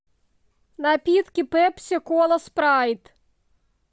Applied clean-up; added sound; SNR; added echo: none; none; none; none.